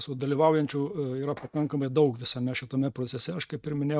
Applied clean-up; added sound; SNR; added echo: neural mask model RNNoise.